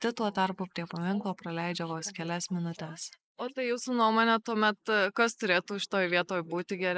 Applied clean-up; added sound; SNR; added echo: neural mask model Resemble Enhance denoiser.